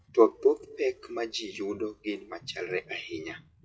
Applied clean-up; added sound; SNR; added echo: classical method WPE with log-MMSE.